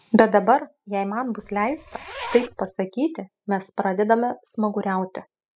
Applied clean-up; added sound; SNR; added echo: classical method spectral subtraction.